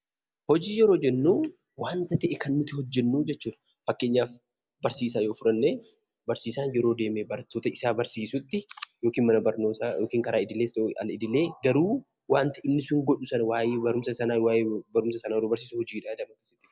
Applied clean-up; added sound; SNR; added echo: none; none; none; none.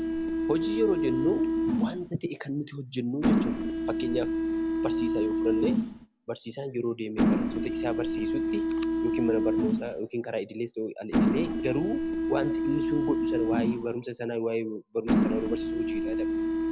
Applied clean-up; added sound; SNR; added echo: none; Mechanisms; -4 dB; none.